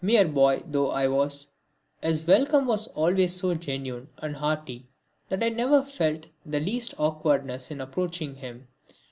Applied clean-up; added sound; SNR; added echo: none; none; none; none.